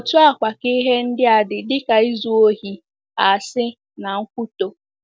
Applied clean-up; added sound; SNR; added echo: none; none; none; none.